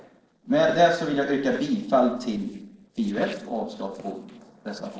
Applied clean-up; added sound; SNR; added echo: neural separator model SepFormer DNS4.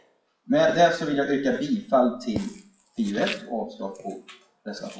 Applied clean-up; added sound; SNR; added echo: classical method WPE with log-MMSE.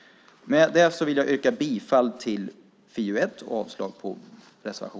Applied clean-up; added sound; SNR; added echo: none; none; none; none.